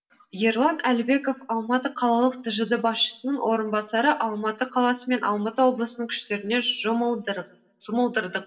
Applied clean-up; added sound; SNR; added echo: none; none; none; reverberation time 0.6 s.